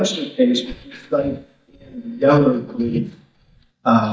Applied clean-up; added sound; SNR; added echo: neural mask model DeepFilterNet 3.